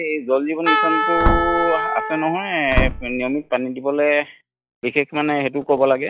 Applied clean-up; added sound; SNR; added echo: classical method log-MMSE.